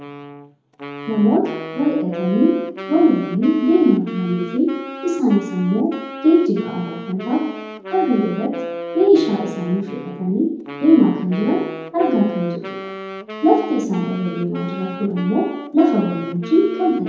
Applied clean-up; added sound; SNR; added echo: none; Wind instrument, woodwind instrument; 12 dB; reverberation time 1.9 s.